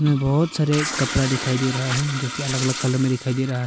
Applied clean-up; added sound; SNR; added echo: none; Tearing + Toilet flush; 8 dB; none.